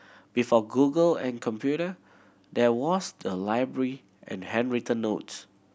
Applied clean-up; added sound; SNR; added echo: none; none; none; none.